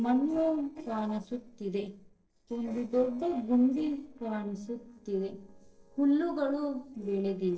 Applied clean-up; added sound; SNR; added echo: neural separator model SepFormer DNS4.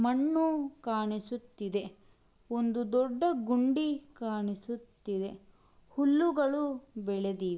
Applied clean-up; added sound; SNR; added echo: none; none; none; none.